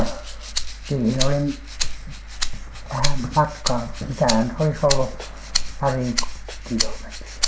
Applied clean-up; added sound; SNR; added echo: none; Rattle (instrument); 0 dB; none.